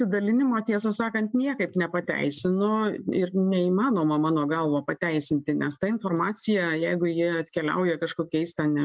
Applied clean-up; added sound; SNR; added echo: neural mask model Resemble Enhance denoiser.